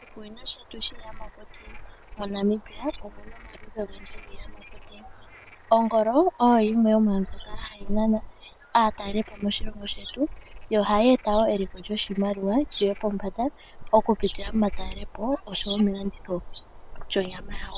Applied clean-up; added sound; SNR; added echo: neural separator model SepFormer WHAM!.